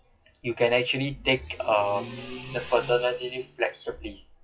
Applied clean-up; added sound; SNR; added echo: classical method WPE with log-MMSE.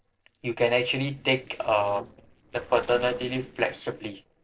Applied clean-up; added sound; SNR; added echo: neural separator model SepFormer DNS4.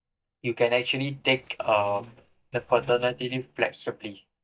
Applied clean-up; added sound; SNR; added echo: neural mask model DeepFilterNet 3.